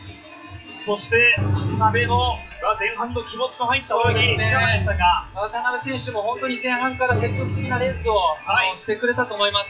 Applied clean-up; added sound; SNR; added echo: classical method WPE with log-MMSE.